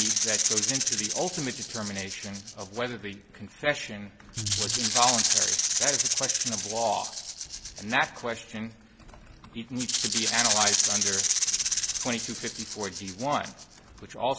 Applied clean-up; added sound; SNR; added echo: none; Rattle (instrument); -3 dB; none.